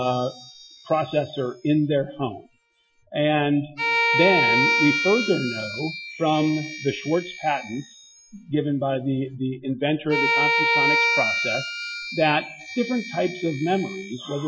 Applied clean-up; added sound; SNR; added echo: classical method Wiener filter.